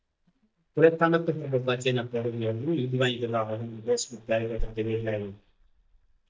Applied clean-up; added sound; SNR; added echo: neural mask model DeepFilterNet 3.